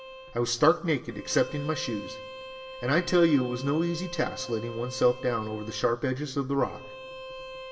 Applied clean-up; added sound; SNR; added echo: none; Bowed string instrument; 14 dB; reverberation time 0.6 s.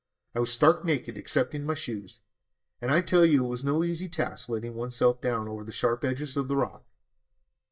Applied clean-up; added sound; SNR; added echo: neural mask model DeepFilterNet 3.